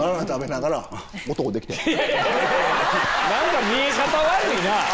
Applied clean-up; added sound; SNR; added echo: none; Bicycle; 19 dB; none.